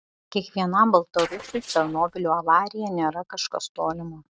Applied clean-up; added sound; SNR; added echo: neural mask model RNNoise.